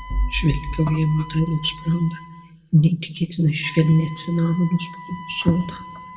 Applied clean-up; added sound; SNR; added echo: none; Wind instrument, woodwind instrument; 18 dB; reverberation time 1.0 s.